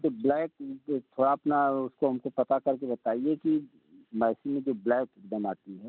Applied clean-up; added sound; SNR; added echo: none; none; none; none.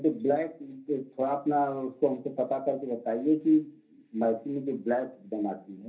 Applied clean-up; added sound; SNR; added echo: none; none; none; reverberation time 0.3 s.